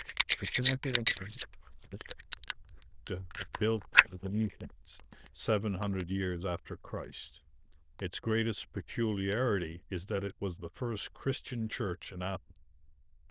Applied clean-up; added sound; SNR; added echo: neural diffusion model UNIVERSE++.